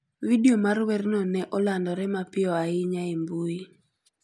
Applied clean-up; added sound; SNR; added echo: none; none; none; none.